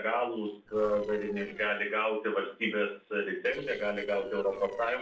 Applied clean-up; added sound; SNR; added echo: neural separator model SepFormer DNS4.